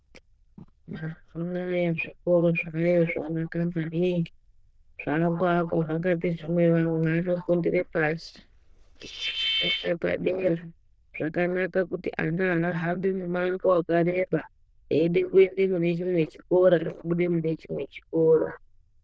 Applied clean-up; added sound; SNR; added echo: neural diffusion model UNIVERSE++.